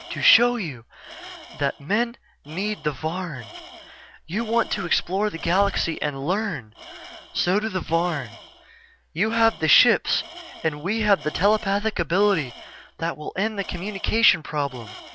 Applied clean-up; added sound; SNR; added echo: none; Tools; 19 dB; none.